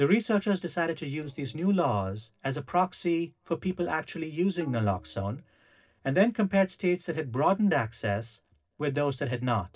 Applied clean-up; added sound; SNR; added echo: neural separator model SepFormer DNS4.